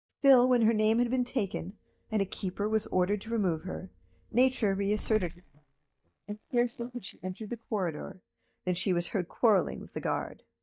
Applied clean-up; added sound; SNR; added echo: neural mask model DeepFilterNet 3.